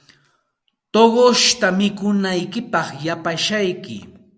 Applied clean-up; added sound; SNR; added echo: none; none; none; none.